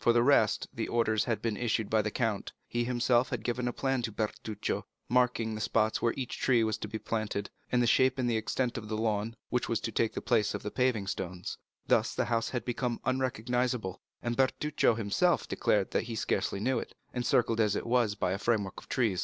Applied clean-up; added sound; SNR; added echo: none; none; none; none.